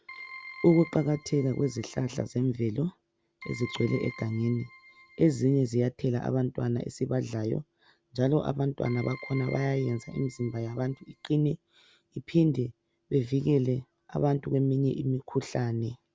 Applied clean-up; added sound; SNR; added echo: none; Keyboard (musical); 19 dB; none.